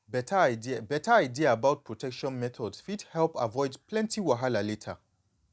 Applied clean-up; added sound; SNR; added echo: none; none; none; none.